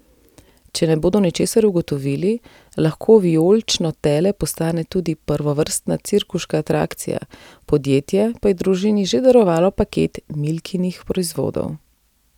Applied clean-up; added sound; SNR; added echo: none; none; none; none.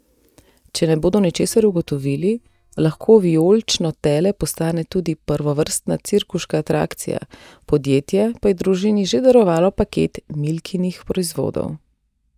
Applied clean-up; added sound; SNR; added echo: neural mask model DeepFilterNet 3.